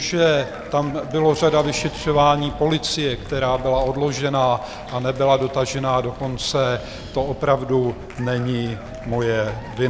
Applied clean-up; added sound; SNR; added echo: none; Wind + Applause / Cheering; 15 dB; none.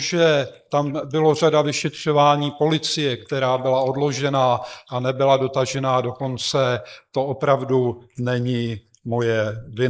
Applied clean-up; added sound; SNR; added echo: neural mask model Resemble Enhance denoiser.